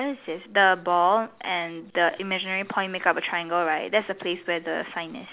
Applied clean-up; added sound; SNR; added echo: none; none; none; none.